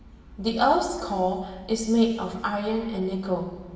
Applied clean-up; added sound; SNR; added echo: none; none; none; reverberation time 1.2 s.